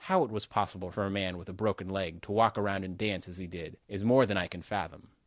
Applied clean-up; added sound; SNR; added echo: none; none; none; none.